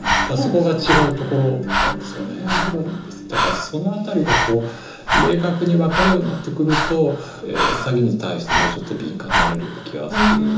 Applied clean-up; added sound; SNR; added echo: none; Breathing; 2 dB; reverberation time 0.6 s.